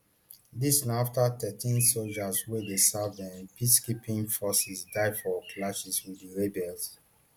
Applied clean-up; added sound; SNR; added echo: none; Bird; 19 dB; none.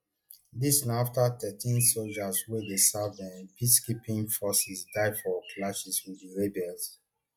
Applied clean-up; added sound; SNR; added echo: classical method log-MMSE.